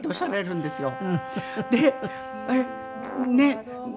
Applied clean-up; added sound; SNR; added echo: none; Brass instrument + Fart; 11 dB; none.